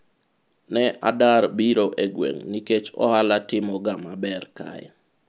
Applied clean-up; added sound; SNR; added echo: none; none; none; none.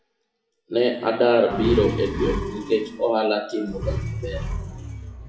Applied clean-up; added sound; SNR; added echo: classical method WPE with log-MMSE.